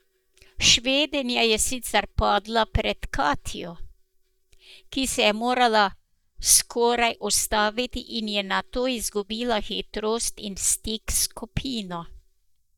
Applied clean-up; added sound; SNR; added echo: neural mask model DeepFilterNet 3.